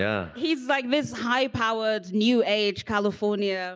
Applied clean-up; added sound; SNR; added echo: none; none; none; none.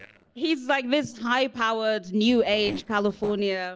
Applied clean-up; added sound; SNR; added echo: neural separator model SepFormer DNS4.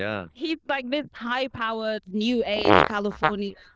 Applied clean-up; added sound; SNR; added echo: neural diffusion model UNIVERSE++.